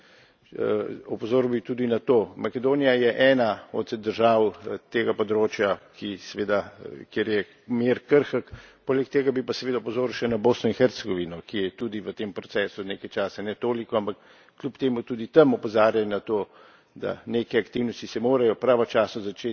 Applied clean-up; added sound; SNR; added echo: none; none; none; none.